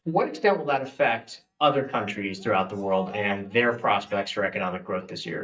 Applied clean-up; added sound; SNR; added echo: neural mask model DeepFilterNet 3.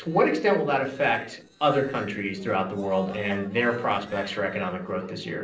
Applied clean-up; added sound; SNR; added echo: neural separator model SepFormer DNS4.